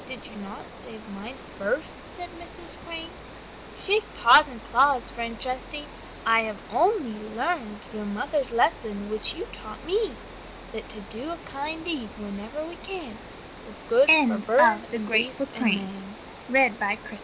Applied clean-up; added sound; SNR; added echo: none; Water; 15 dB; none.